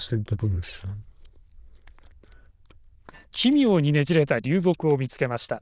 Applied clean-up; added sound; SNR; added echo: neural diffusion model UNIVERSE++.